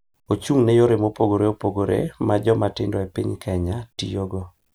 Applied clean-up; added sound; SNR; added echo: none; none; none; none.